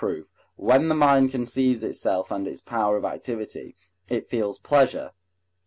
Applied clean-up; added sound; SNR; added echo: none; none; none; none.